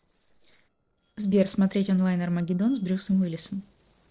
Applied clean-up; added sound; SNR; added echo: neural separator model SepFormer DNS4.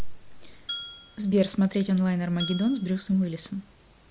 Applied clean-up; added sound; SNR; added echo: none; Glass; 15 dB; none.